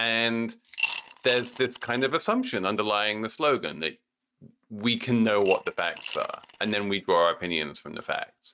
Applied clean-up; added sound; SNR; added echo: neural mask model RNNoise.